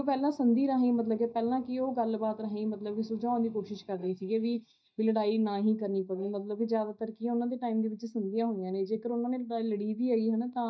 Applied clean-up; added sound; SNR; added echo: neural mask model DeepFilterNet 3.